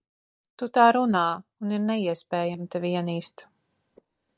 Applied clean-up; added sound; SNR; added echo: neural mask model DeepFilterNet 3.